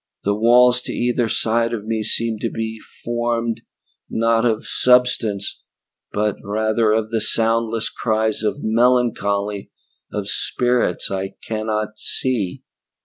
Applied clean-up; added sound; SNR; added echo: none; none; none; none.